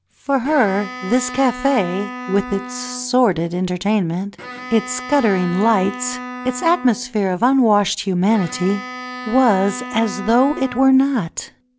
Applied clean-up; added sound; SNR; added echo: none; Bowed string instrument; 13 dB; none.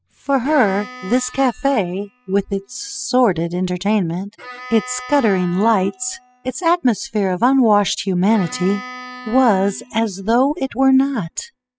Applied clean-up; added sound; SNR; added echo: classical method spectral subtraction.